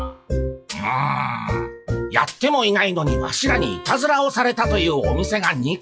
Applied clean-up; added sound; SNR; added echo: classical method WPE with log-MMSE.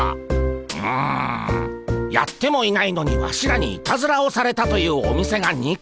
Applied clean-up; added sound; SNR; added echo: none; none; none; none.